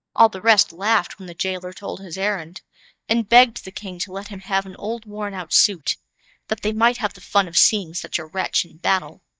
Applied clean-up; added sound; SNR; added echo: neural mask model DeepFilterNet 3.